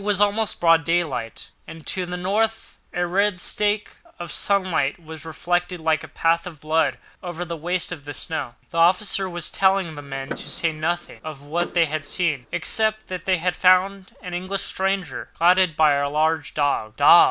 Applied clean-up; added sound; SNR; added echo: none; Door / Car; 17 dB; none.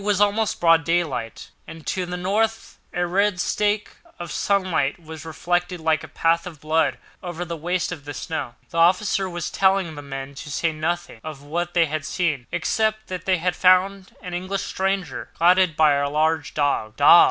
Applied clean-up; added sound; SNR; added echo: none; none; none; none.